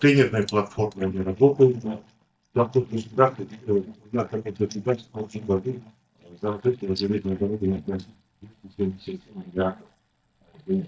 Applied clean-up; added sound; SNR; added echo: neural mask model DeepFilterNet 3.